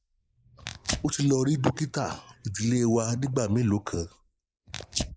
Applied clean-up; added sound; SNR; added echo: neural mask model Resemble Enhance denoiser.